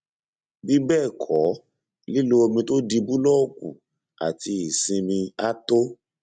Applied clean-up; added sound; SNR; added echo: none; none; none; none.